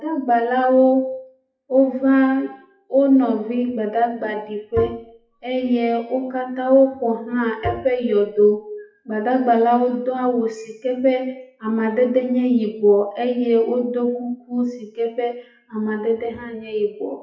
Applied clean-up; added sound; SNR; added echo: classical method WPE with log-MMSE.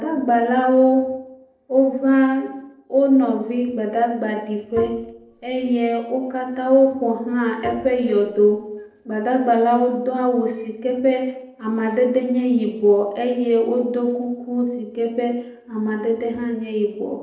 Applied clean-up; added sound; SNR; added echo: neural separator model SepFormer DNS4.